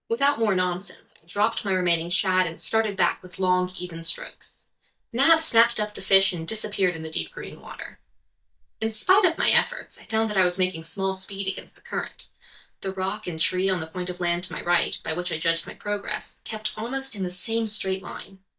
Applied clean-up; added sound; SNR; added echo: neural mask model DeepFilterNet 3.